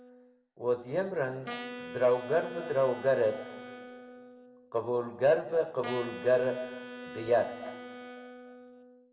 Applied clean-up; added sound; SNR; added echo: none; Wind instrument, woodwind instrument; 13 dB; reverberation time 1.9 s.